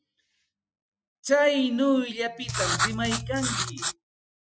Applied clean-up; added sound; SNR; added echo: classical method Wiener filter.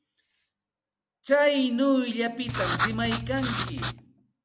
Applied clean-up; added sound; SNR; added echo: none; Writing; 1 dB; none.